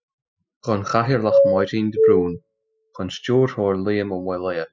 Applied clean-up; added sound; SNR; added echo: classical method spectral subtraction.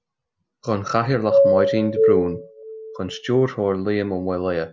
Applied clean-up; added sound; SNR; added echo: none; Doorbell; -3 dB; none.